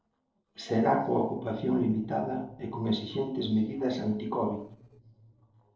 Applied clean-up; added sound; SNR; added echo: neural separator model SepFormer DNS4.